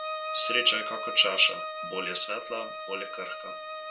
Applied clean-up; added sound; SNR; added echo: none; Bowed string instrument; 13 dB; none.